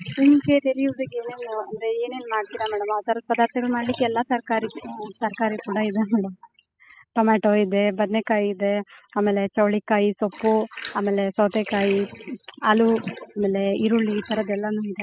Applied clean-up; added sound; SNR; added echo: classical method spectral subtraction.